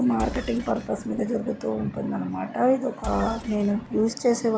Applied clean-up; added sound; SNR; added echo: none; Engine; 12 dB; none.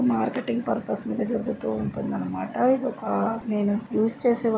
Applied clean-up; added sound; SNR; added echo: none; none; none; none.